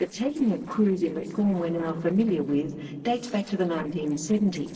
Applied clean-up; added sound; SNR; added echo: neural separator model SepFormer DNS4.